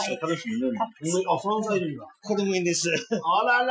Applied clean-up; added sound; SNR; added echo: classical method Wiener filter.